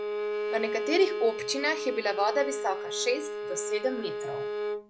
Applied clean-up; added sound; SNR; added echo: none; Bowed string instrument; 3 dB; none.